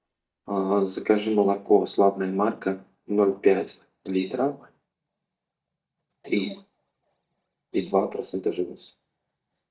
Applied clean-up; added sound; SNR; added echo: neural mask model DeepFilterNet 3.